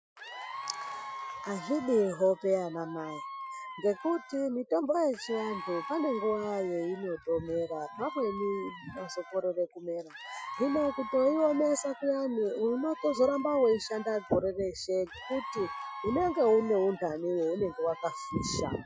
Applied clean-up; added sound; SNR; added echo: classical method Wiener filter.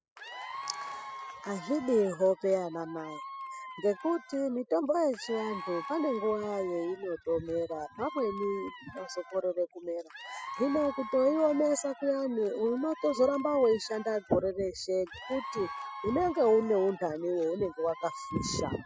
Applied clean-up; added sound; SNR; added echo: classical method spectral subtraction.